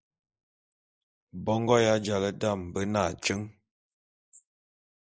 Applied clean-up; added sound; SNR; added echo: neural mask model Resemble Enhance denoiser.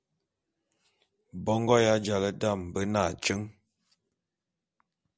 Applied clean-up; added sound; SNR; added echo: none; none; none; none.